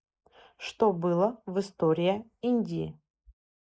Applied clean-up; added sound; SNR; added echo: neural mask model Resemble Enhance denoiser.